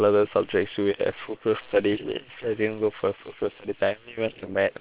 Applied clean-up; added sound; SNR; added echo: neural separator model SepFormer WHAM!.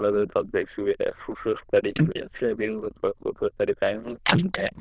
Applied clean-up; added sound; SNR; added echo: neural diffusion model UNIVERSE++.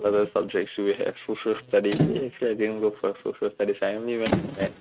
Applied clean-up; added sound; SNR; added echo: neural mask model RNNoise.